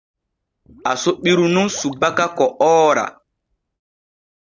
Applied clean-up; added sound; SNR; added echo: none; Liquid; 18 dB; none.